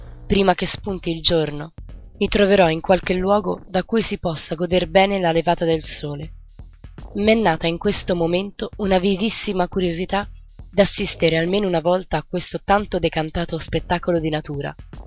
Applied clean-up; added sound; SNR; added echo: none; Drum kit; 20 dB; none.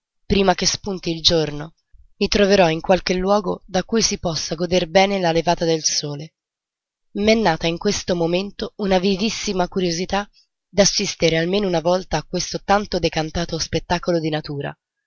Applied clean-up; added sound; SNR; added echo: none; none; none; none.